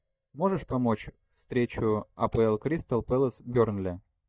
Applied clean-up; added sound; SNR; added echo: neural mask model DeepFilterNet 3.